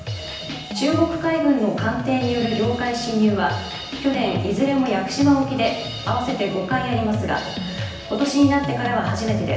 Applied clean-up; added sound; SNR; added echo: none; Drum kit; 9 dB; reverberation time 0.9 s.